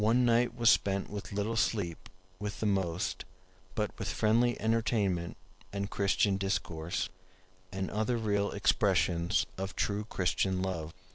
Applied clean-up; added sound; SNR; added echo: none; none; none; none.